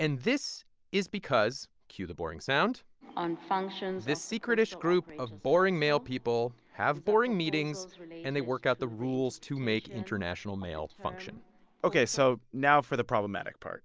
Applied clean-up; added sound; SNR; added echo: none; none; none; none.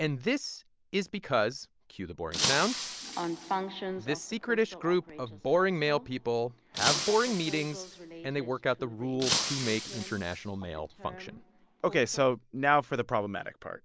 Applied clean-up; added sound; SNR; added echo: none; Shatter; 5 dB; none.